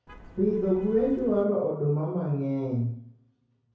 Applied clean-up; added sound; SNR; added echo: none; Vehicle horn, car horn, honking; 18 dB; reverberation time 0.6 s.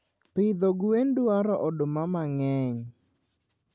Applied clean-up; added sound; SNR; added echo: none; none; none; none.